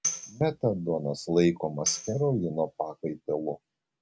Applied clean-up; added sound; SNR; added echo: none; Tambourine; 9 dB; none.